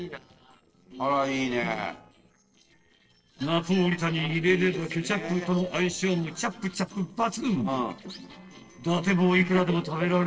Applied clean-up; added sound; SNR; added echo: neural separator model SepFormer DNS4.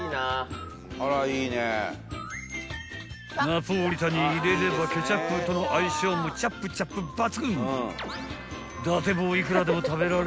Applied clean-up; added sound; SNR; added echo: none; none; none; none.